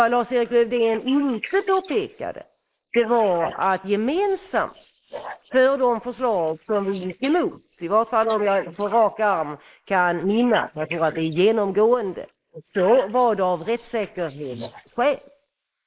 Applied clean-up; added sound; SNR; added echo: neural mask model Resemble Enhance denoiser.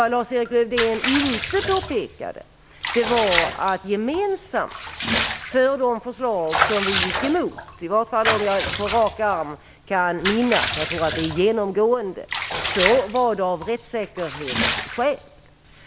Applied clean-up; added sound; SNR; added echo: none; Bathtub (filling or washing) / Water / Liquid; 5 dB; none.